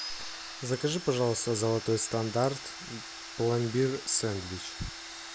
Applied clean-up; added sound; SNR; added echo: none; Domestic sounds, home sounds; 11 dB; none.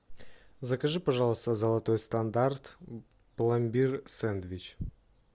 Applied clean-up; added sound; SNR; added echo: none; none; none; none.